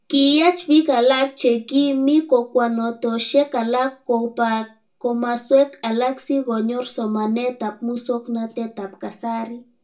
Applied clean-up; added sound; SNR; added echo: none; none; none; reverberation time 0.2 s.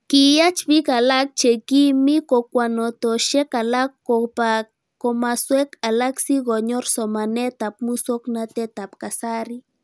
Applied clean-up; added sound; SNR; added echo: none; none; none; none.